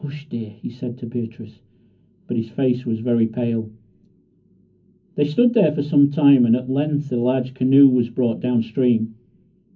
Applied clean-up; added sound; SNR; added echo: none; none; none; reverberation time 0.4 s.